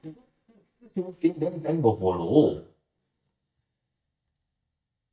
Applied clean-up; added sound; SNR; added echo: neural mask model DeepFilterNet 3.